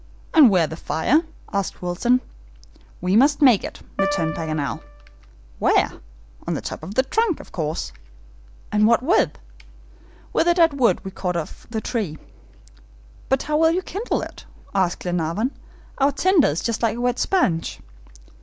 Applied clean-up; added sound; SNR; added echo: none; Piano; 7 dB; none.